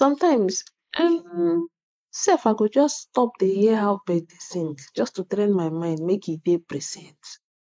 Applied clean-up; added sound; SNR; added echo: neural mask model Resemble Enhance denoiser.